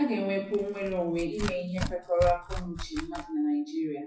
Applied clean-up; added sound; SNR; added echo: classical method WPE with log-MMSE.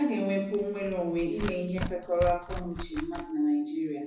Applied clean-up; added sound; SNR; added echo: none; Tearing; 9 dB; reverberation time 0.4 s.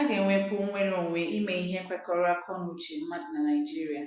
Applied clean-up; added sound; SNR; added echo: none; none; none; none.